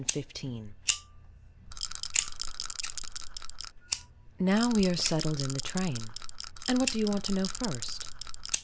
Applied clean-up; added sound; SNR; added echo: none; Rattle / Rattle (instrument) + Fire; 2 dB; none.